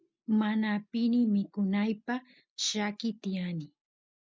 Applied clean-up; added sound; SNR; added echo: none; none; none; none.